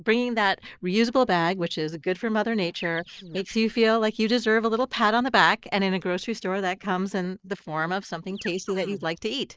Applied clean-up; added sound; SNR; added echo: neural mask model Resemble Enhance denoiser.